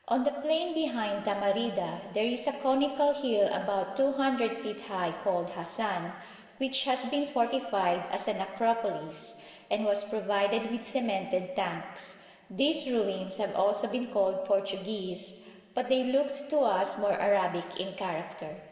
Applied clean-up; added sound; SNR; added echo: none; none; none; reverberation time 2.9 s.